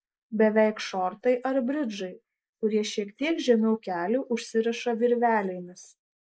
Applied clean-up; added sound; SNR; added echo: neural mask model Resemble Enhance denoiser.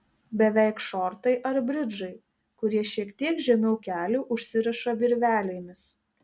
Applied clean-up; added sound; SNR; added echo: none; none; none; none.